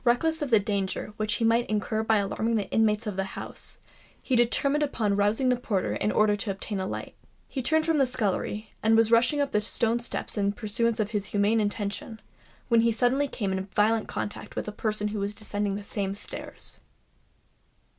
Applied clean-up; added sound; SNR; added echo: none; none; none; none.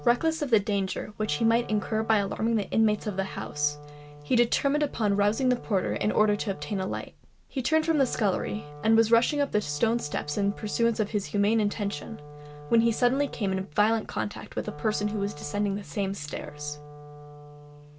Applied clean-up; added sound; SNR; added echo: none; Wind instrument, woodwind instrument; 16 dB; none.